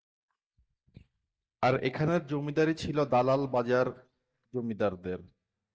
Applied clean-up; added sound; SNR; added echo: neural mask model DeepFilterNet 3.